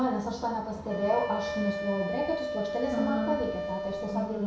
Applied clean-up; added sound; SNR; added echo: none; Wind instrument, woodwind instrument; 5 dB; reverberation time 0.6 s.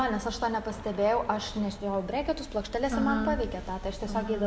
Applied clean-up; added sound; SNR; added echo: none; none; none; none.